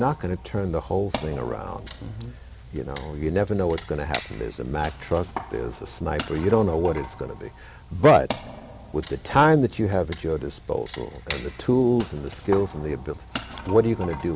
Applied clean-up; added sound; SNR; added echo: none; Wood; 15 dB; none.